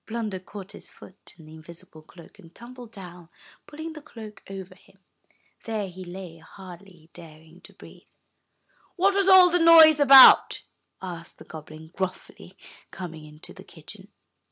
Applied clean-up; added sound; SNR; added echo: none; none; none; none.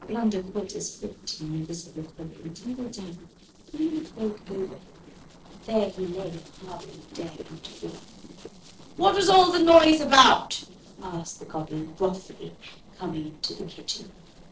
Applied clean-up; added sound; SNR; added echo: neural separator model SepFormer DNS4.